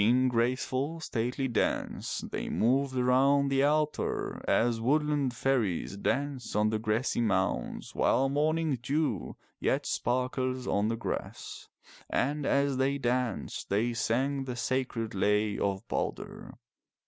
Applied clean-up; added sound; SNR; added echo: none; none; none; none.